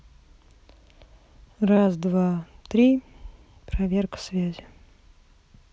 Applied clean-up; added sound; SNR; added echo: none; none; none; none.